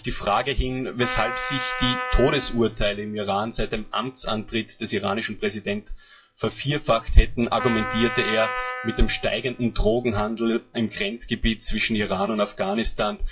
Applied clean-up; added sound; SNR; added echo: classical method WPE with log-MMSE.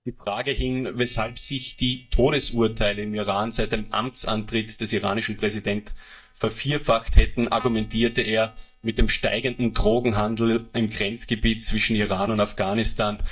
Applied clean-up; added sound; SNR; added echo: neural mask model DeepFilterNet 3.